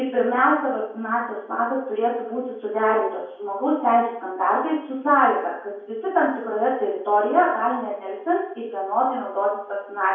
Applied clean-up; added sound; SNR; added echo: none; none; none; reverberation time 0.5 s.